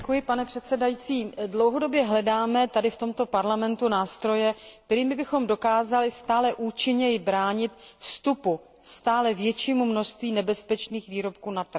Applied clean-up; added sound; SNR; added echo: none; none; none; none.